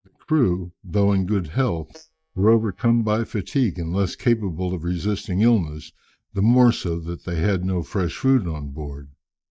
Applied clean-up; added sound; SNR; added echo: neural mask model DeepFilterNet 3.